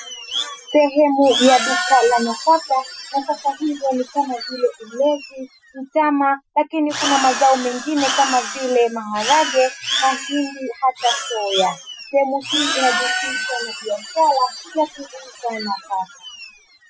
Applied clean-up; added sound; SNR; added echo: classical method Wiener filter.